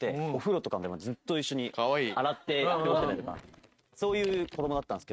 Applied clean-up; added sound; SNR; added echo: neural mask model RNNoise.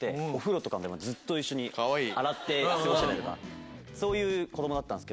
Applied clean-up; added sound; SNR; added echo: none; none; none; none.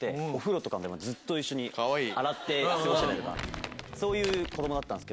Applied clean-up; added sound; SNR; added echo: none; Crumpling, crinkling; 10 dB; none.